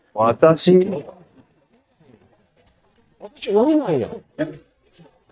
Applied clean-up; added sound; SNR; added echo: neural mask model DeepFilterNet 3.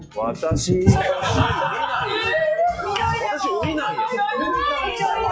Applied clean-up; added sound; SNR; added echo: classical method log-MMSE.